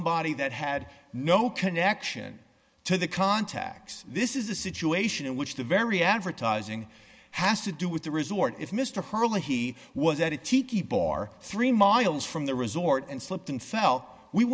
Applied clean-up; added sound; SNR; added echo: neural mask model Resemble Enhance denoiser.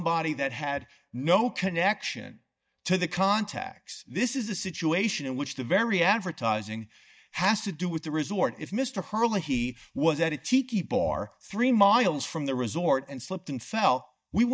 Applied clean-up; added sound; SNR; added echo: neural mask model DeepFilterNet 3.